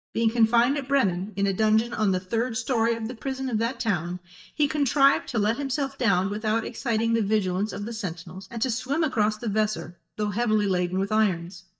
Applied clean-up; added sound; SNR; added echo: neural mask model DeepFilterNet 3.